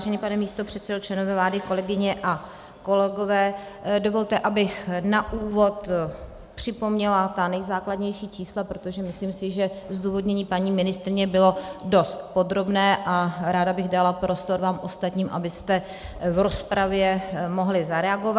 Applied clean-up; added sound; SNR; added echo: none; none; none; none.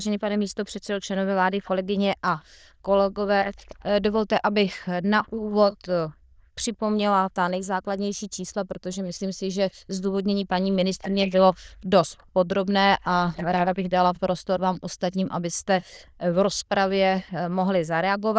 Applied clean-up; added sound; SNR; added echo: neural diffusion model UNIVERSE++.